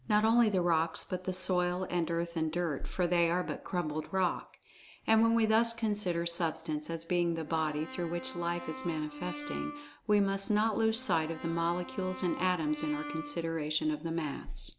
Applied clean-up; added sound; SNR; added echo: none; Brass instrument; 13 dB; none.